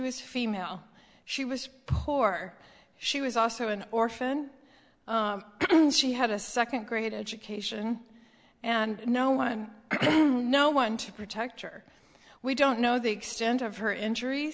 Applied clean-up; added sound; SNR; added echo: none; none; none; none.